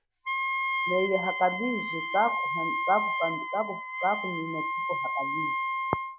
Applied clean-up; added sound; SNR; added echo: none; Wind instrument, woodwind instrument; 0 dB; none.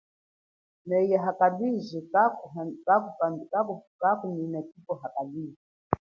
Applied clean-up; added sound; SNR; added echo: none; none; none; none.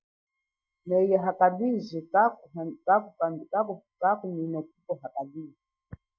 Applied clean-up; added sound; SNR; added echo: neural mask model DeepFilterNet 3.